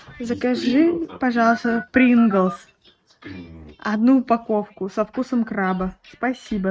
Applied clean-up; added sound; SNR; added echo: neural mask model RNNoise.